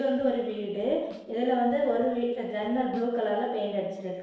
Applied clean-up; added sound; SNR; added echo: neural separator model SepFormer DNS4.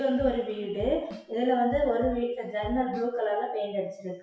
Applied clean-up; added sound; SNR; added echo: classical method WPE with log-MMSE.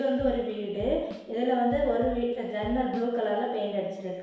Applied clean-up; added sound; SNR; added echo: none; Drum kit; 16 dB; reverberation time 0.9 s.